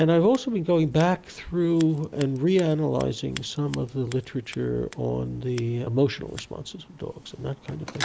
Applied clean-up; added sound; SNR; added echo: none; Scissors; 19 dB; none.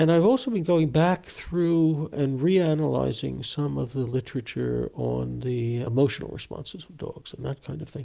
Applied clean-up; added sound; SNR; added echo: none; none; none; none.